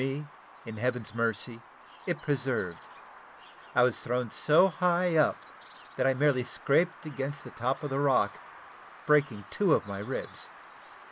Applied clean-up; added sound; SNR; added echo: none; Bird vocalization, bird call, bird song; 19 dB; none.